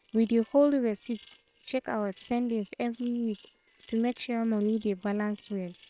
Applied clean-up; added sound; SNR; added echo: neural separator model SepFormer WHAM!.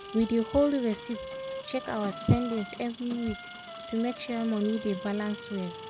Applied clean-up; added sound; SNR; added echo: none; Engine + Wind instrument, woodwind instrument; 11 dB; none.